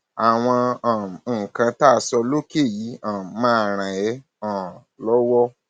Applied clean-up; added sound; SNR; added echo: none; none; none; none.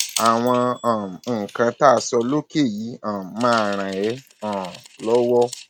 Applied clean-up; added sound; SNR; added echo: neural mask model RNNoise.